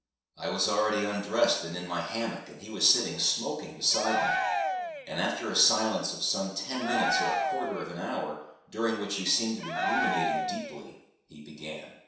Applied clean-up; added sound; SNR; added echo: none; Cheering; 0 dB; reverberation time 0.7 s.